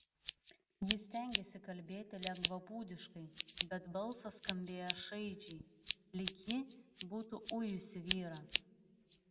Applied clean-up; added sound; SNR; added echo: none; Scissors; -5 dB; reverberation time 0.5 s.